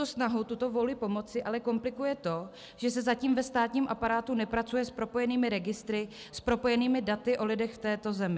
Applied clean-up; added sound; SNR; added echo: none; none; none; none.